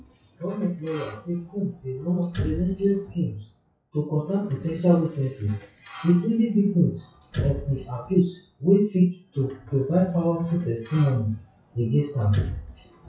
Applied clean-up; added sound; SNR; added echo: classical method WPE with log-MMSE.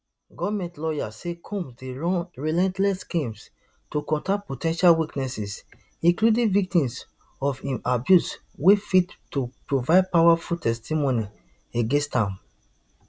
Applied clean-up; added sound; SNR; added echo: none; none; none; none.